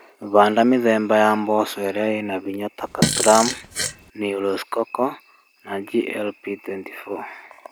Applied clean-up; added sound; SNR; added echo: none; Fart; 2 dB; none.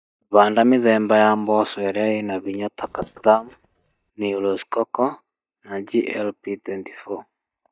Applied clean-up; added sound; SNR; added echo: neural mask model DeepFilterNet 3.